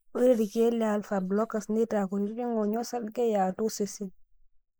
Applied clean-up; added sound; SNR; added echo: neural mask model Resemble Enhance denoiser.